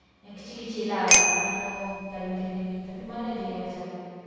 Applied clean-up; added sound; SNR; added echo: none; Bicycle bell; -4 dB; reverberation time 2.2 s.